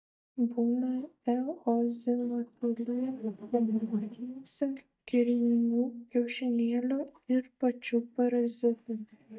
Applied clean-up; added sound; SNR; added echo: neural mask model DeepFilterNet 3.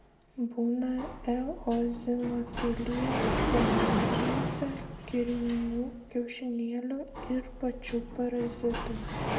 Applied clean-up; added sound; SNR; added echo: none; Sliding door; 1 dB; reverberation time 1.0 s.